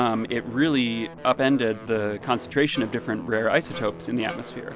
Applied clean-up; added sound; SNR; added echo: none; Wind instrument, woodwind instrument + Guitar; 15 dB; none.